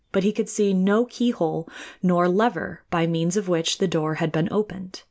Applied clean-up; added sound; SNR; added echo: none; none; none; none.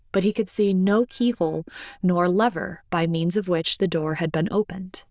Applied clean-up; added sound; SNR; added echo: neural diffusion model UNIVERSE++.